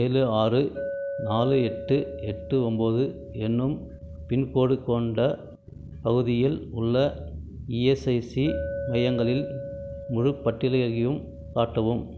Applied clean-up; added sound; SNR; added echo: none; Chink, clink; 13 dB; none.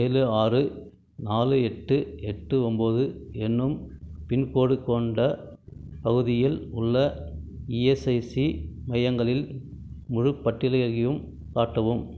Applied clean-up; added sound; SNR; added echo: none; none; none; none.